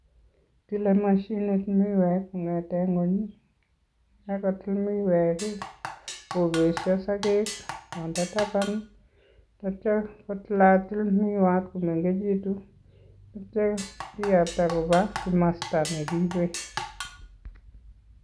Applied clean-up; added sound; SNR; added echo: none; Drum kit; 11 dB; none.